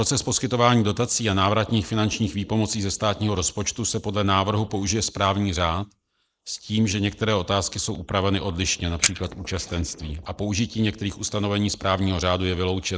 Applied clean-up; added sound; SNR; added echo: neural mask model Resemble Enhance denoiser.